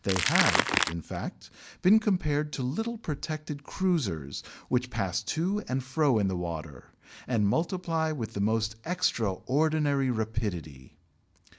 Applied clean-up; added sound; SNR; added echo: none; Crackle; -2 dB; none.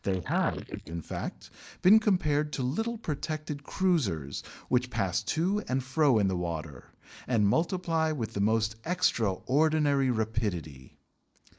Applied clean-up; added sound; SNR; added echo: neural mask model Resemble Enhance denoiser.